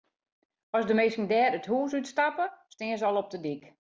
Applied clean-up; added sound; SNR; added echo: none; none; none; none.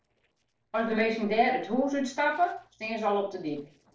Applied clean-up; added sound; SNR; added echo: neural separator model SepFormer DNS4.